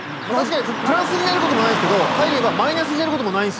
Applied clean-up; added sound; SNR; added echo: none; Car passing by / Traffic noise, roadway noise; 3 dB; none.